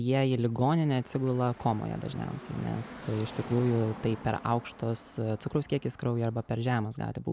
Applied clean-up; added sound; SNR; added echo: none; Car passing by / Traffic noise, roadway noise; 18 dB; none.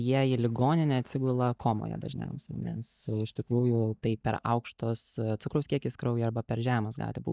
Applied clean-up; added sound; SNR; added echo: neural mask model DeepFilterNet 3.